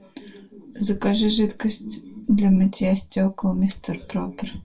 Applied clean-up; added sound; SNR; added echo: none; none; none; reverberation time 0.2 s.